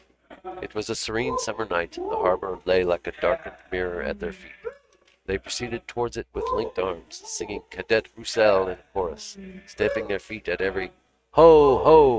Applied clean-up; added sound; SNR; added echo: neural mask model RNNoise.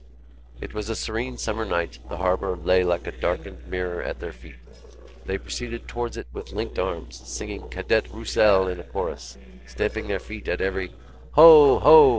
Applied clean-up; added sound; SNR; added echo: neural separator model SepFormer DNS4.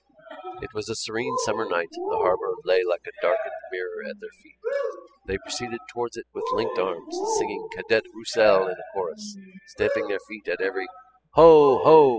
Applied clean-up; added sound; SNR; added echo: classical method spectral subtraction.